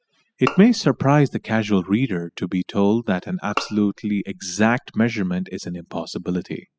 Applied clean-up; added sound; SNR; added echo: classical method spectral subtraction.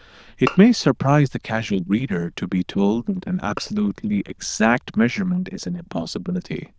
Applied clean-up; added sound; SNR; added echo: neural diffusion model UNIVERSE++.